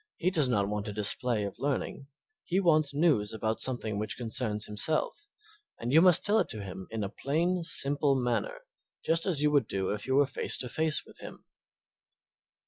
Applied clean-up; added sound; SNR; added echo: none; none; none; none.